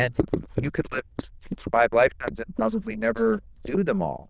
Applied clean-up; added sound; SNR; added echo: neural diffusion model UNIVERSE++.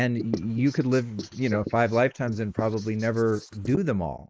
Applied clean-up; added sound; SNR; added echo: neural mask model Resemble Enhance denoiser.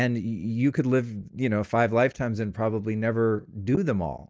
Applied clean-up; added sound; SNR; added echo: none; none; none; none.